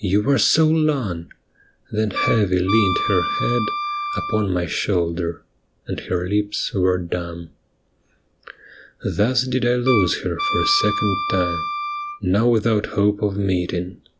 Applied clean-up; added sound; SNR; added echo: none; Wind instrument, woodwind instrument; 4 dB; none.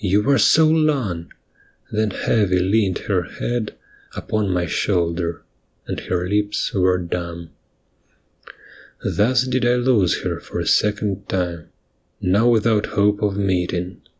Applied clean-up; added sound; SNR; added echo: none; none; none; none.